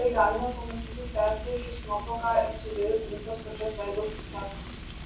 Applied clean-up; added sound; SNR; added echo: none; Frying (food); 8 dB; reverberation time 0.6 s.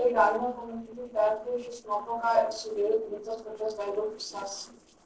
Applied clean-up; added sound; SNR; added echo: neural separator model SepFormer DNS4.